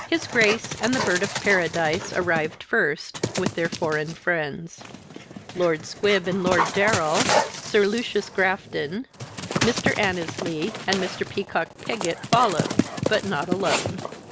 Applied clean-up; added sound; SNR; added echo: none; Dog; 4 dB; none.